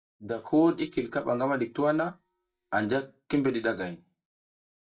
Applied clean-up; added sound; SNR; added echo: neural mask model DeepFilterNet 3.